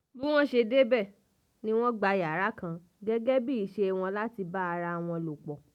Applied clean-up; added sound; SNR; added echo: none; none; none; none.